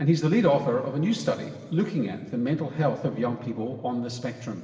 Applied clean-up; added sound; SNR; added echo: none; none; none; reverberation time 2.9 s.